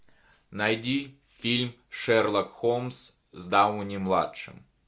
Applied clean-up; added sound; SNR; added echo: none; none; none; none.